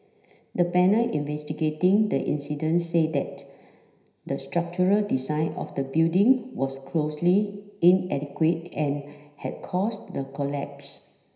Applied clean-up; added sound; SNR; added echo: none; none; none; reverberation time 0.9 s.